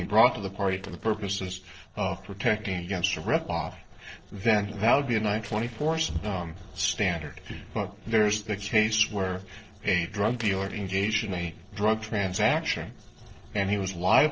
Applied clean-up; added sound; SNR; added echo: neural separator model SepFormer DNS4.